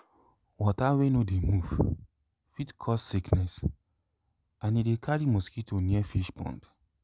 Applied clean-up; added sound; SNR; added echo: none; none; none; none.